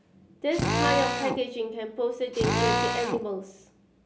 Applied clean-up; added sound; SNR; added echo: none; Drill; -2 dB; none.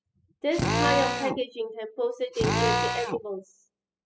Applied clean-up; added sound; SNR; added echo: classical method spectral subtraction.